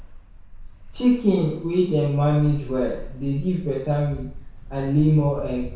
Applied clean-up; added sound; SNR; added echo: none; Ocean; 13 dB; reverberation time 0.6 s.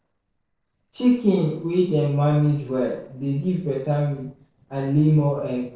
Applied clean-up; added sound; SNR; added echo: neural separator model SepFormer DNS4.